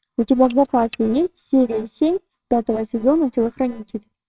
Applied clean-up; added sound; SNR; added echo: neural separator model SepFormer WHAMR!.